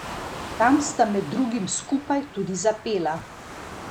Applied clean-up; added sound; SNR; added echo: none; Waves, surf; 12 dB; none.